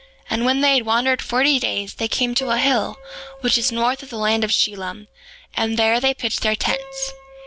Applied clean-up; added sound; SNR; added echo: none; Piano; 18 dB; none.